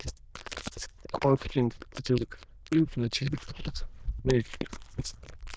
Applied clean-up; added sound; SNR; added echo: neural diffusion model UNIVERSE++.